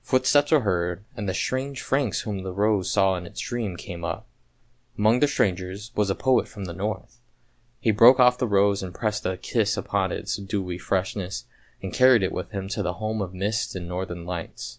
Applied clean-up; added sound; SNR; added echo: none; none; none; none.